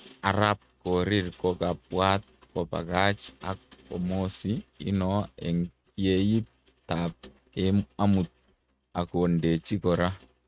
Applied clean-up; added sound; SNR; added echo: neural mask model RNNoise.